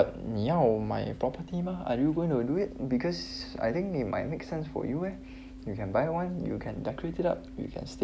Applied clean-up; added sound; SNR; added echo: none; none; none; none.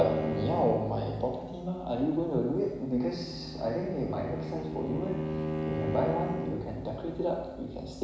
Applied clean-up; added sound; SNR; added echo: none; Bowed string instrument; 6 dB; reverberation time 1.0 s.